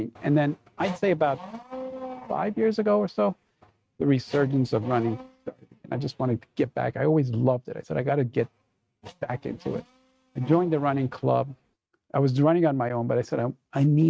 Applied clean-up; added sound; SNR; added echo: neural mask model RNNoise.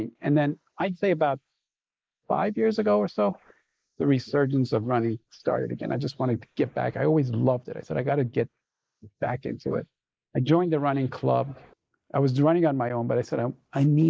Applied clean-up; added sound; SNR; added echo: neural mask model Resemble Enhance denoiser.